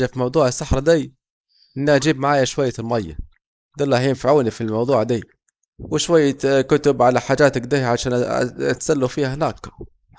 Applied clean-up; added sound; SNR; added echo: neural mask model Resemble Enhance denoiser.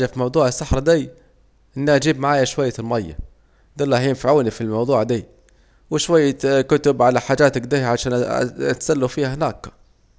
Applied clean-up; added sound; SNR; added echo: none; none; none; none.